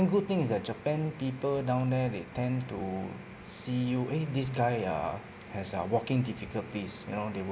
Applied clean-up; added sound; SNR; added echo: none; none; none; none.